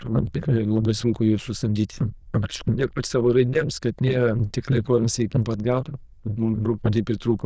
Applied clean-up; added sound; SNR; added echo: neural diffusion model UNIVERSE++.